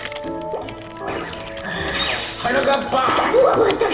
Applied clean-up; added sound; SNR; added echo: none; Computer keyboard; 17 dB; reverberation time 1.2 s.